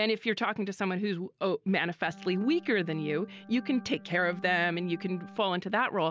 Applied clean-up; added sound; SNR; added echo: none; Organ; 16 dB; none.